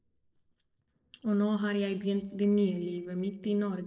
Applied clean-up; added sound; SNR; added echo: neural separator model SepFormer DNS4.